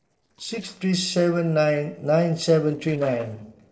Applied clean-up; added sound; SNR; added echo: neural separator model SepFormer DNS4.